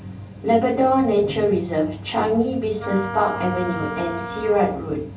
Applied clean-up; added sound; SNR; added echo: none; Wind instrument, woodwind instrument; 11 dB; reverberation time 0.3 s.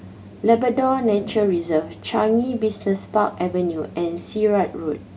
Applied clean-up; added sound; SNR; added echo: none; none; none; none.